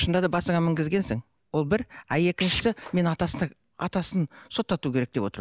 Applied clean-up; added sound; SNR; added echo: none; Tools; 4 dB; none.